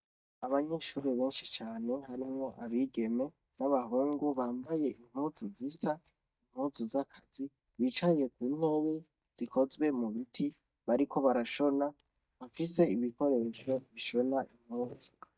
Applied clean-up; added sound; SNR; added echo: neural mask model DeepFilterNet 3.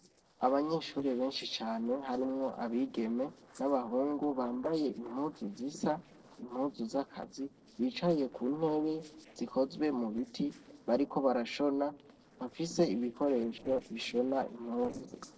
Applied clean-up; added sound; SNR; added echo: neural separator model SepFormer DNS4.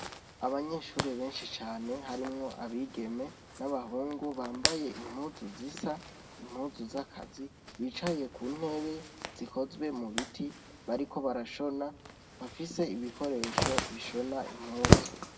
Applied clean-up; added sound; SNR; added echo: none; Zipper (clothing); -1 dB; reverberation time 1.2 s.